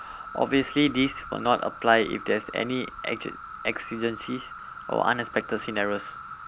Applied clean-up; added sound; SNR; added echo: none; Insect; 13 dB; none.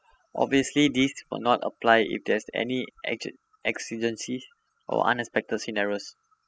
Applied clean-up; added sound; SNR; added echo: classical method spectral subtraction.